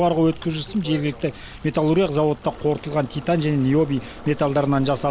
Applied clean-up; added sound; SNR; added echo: none; Stream; 19 dB; none.